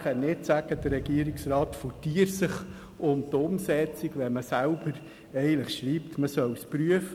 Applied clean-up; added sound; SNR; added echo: none; Thunder; 18 dB; none.